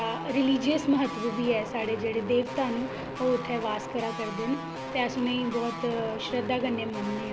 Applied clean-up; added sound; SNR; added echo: none; Guitar; 8 dB; none.